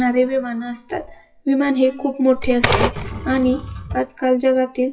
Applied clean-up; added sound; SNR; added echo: classical method WPE with log-MMSE.